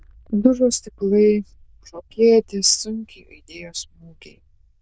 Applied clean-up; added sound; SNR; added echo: neural diffusion model UNIVERSE++.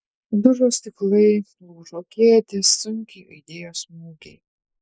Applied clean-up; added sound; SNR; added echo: neural mask model Resemble Enhance denoiser.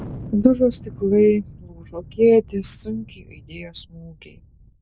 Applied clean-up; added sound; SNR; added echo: none; Thunder; 18 dB; none.